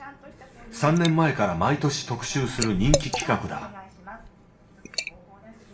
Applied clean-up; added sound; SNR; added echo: none; Liquid; 8 dB; reverberation time 0.8 s.